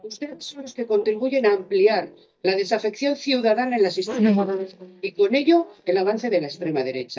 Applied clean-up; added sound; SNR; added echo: neural mask model DeepFilterNet 3.